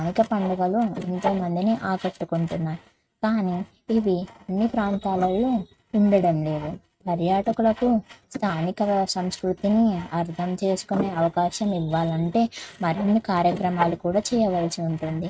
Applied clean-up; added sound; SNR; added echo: neural mask model RNNoise.